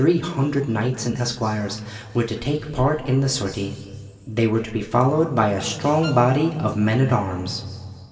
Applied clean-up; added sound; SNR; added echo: none; Wind instrument, woodwind instrument; 17 dB; reverberation time 2.2 s.